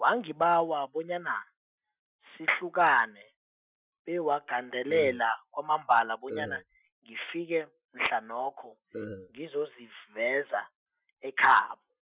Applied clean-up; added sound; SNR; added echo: classical method Wiener filter.